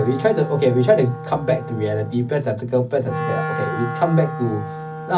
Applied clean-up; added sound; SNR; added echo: none; Wind instrument, woodwind instrument; 9 dB; reverberation time 0.4 s.